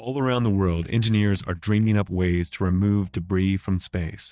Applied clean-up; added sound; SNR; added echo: neural mask model DeepFilterNet 3.